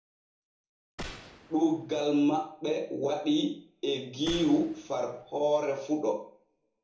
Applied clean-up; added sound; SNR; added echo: none; Gunshot, gunfire; 18 dB; reverberation time 1.0 s.